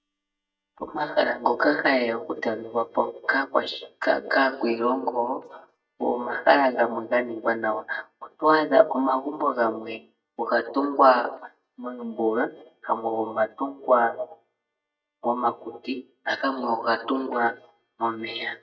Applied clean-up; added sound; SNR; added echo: neural mask model DeepFilterNet 3.